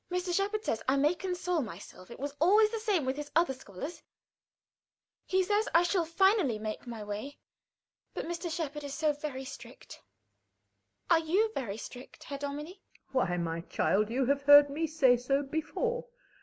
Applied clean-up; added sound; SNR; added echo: none; none; none; none.